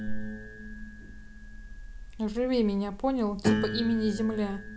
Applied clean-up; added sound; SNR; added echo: none; Piano; 5 dB; none.